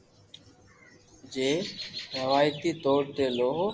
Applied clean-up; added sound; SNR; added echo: none; none; none; none.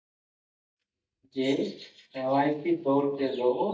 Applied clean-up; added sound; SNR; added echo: neural mask model DeepFilterNet 3.